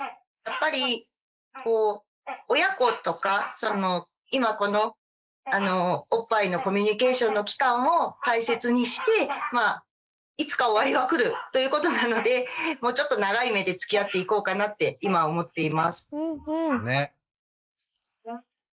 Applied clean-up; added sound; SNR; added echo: neural mask model Resemble Enhance denoiser.